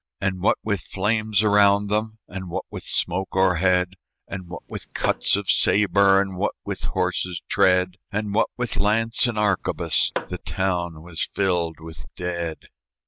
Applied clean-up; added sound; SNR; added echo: neural mask model Resemble Enhance denoiser.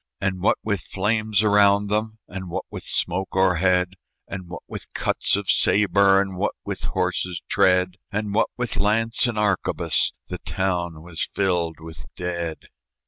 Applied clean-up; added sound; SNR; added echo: none; none; none; none.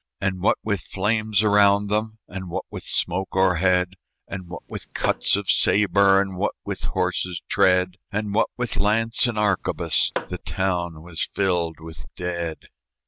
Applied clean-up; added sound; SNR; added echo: none; Tap / Hammer; 12 dB; none.